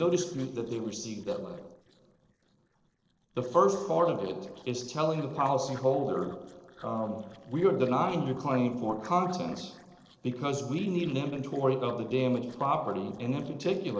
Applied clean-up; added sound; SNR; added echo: neural separator model SepFormer DNS4.